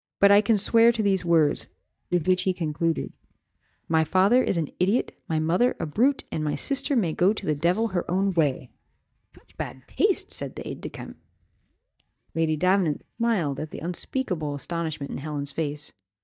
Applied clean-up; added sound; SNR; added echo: neural mask model DeepFilterNet 3.